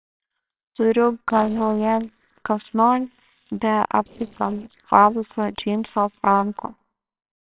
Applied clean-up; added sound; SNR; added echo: neural separator model SepFormer WHAMR!.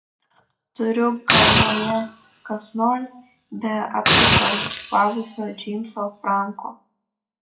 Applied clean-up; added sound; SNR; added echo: classical method WPE with log-MMSE.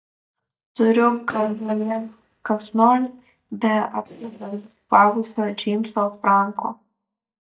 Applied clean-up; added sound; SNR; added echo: neural mask model DeepFilterNet 3.